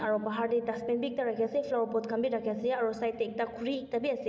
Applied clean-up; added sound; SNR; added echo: none; none; none; none.